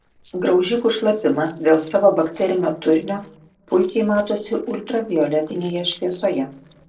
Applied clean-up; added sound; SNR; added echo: neural separator model SepFormer DNS4.